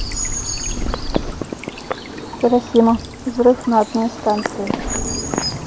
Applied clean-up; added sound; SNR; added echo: none; Stream / Bird vocalization, bird call, bird song; 6 dB; none.